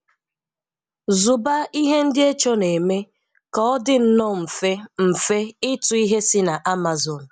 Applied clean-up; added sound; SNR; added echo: none; none; none; none.